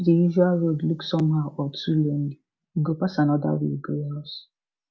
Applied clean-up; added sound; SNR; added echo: none; none; none; none.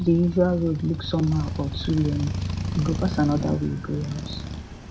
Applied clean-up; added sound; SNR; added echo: none; Motorcycle; 6 dB; none.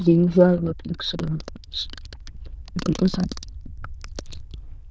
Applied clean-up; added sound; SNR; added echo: neural diffusion model UNIVERSE++.